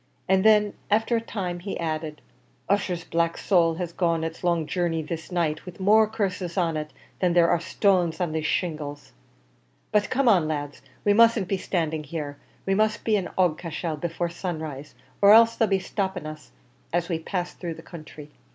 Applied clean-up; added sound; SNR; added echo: none; none; none; none.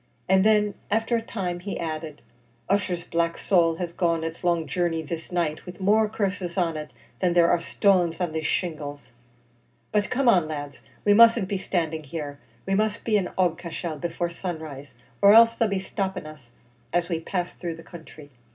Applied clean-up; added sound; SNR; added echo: none; none; none; reverberation time 0.4 s.